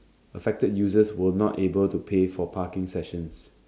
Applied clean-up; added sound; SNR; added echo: none; none; none; none.